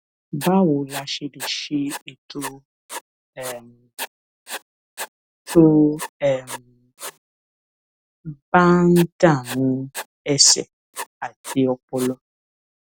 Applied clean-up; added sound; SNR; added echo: none; Writing; 15 dB; none.